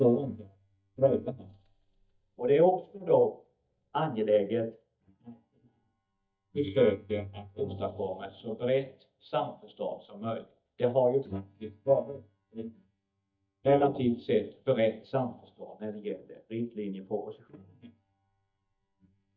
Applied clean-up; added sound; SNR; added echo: neural mask model DeepFilterNet 3.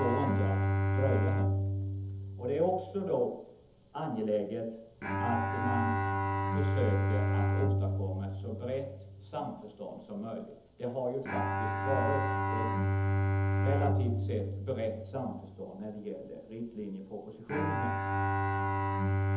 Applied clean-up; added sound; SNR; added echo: none; Bowed string instrument; -4 dB; reverberation time 0.7 s.